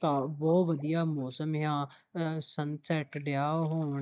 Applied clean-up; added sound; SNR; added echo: neural mask model DeepFilterNet 3.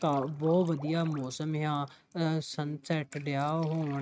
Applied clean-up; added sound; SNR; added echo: neural mask model RNNoise.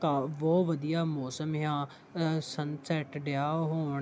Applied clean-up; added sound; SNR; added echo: none; none; none; none.